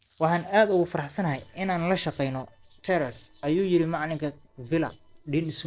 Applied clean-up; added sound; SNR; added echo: neural separator model SepFormer DNS4.